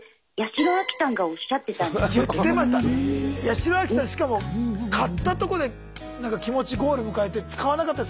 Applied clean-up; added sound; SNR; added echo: none; none; none; none.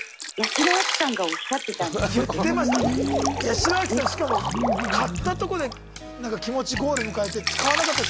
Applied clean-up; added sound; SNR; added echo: none; Drip; 3 dB; none.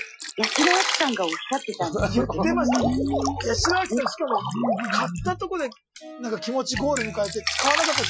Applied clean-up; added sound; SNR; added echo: classical method Wiener filter.